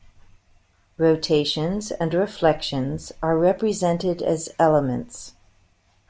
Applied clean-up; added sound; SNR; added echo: none; none; none; none.